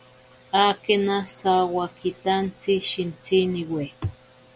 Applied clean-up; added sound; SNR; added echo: none; none; none; none.